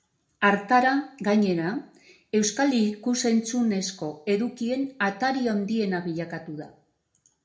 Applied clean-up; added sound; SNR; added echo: none; none; none; reverberation time 0.4 s.